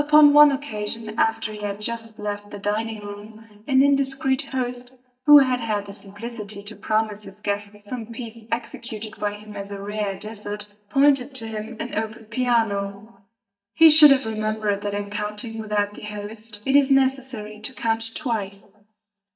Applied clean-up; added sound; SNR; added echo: neural mask model DeepFilterNet 3.